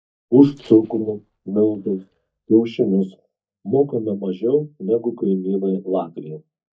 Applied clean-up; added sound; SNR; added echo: neural mask model DeepFilterNet 3.